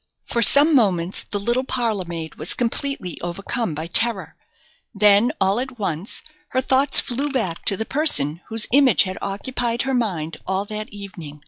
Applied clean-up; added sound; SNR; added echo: classical method log-MMSE.